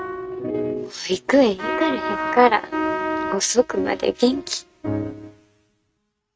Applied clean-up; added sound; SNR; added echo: neural mask model RNNoise.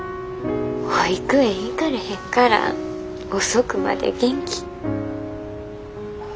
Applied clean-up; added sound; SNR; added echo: none; none; none; none.